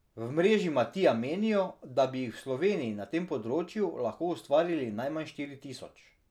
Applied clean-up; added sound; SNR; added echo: none; none; none; none.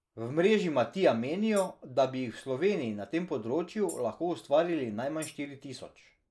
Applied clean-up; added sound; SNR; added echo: neural mask model Resemble Enhance denoiser.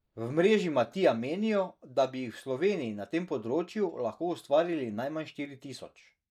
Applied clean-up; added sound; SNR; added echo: neural mask model DeepFilterNet 3.